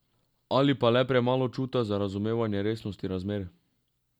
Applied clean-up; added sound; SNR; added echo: none; none; none; none.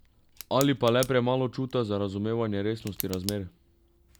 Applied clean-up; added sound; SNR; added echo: none; Tick; 16 dB; none.